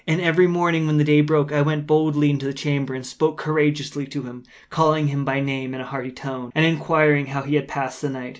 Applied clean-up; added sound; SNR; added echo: none; none; none; none.